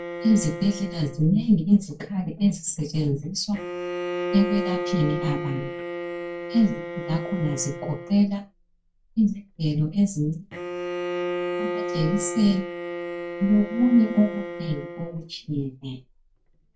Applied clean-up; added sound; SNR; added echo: none; Bowed string instrument; 8 dB; reverberation time 0.2 s.